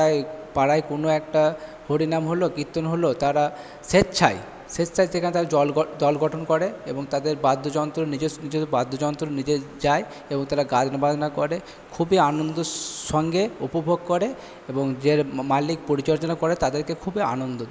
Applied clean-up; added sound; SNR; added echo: none; none; none; none.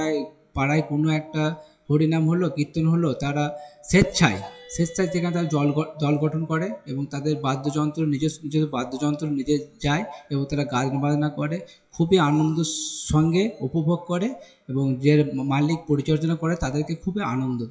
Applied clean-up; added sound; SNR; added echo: classical method WPE with log-MMSE.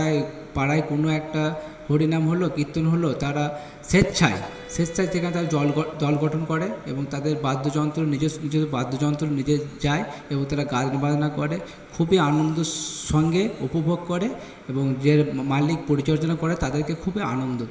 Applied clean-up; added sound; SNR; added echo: none; Bowed string instrument; 19 dB; reverberation time 1.4 s.